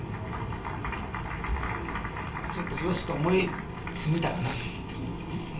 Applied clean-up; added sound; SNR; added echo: none; Crumpling, crinkling; 17 dB; reverberation time 0.3 s.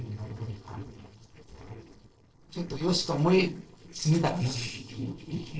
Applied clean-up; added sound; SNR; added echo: neural separator model SepFormer DNS4.